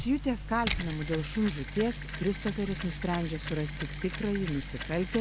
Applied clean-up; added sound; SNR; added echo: none; Mechanisms; 3 dB; none.